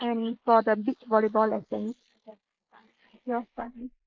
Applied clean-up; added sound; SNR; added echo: neural mask model Resemble Enhance denoiser.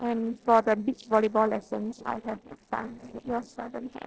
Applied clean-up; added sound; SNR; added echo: neural separator model SepFormer DNS4.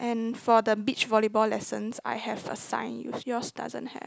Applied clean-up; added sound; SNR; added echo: none; none; none; none.